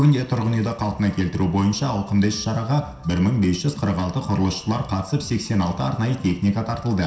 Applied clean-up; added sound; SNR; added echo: none; none; none; reverberation time 0.7 s.